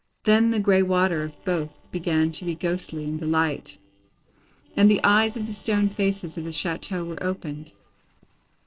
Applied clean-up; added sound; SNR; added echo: neural separator model SepFormer DNS4.